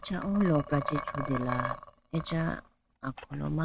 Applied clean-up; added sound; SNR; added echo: neural mask model RNNoise.